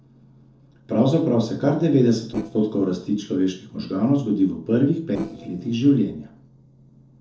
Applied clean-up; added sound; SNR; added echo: neural separator model SepFormer DNS4.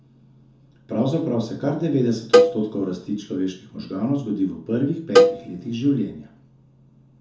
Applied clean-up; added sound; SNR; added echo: none; Cowbell; -4 dB; reverberation time 0.7 s.